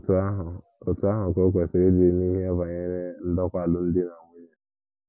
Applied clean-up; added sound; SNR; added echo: none; none; none; none.